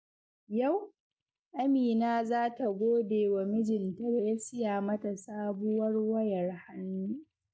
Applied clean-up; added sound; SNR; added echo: neural mask model DeepFilterNet 3.